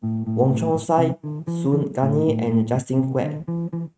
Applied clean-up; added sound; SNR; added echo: neural mask model RNNoise.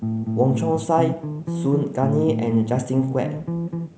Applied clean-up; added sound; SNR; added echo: none; Bass guitar; 3 dB; none.